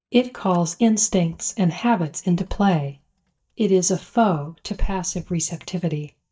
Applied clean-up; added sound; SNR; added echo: neural mask model DeepFilterNet 3.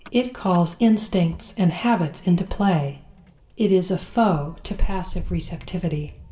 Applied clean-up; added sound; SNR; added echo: none; Engine starting / Motor vehicle (road); 15 dB; reverberation time 0.7 s.